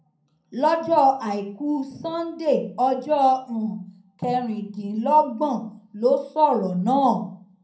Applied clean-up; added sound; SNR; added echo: none; none; none; reverberation time 0.5 s.